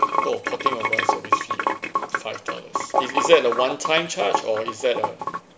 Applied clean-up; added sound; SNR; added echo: none; Sink (filling or washing) / Water; 0 dB; none.